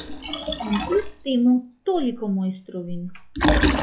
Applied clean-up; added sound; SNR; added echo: classical method log-MMSE.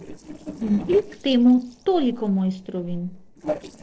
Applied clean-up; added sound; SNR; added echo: neural separator model SepFormer DNS4.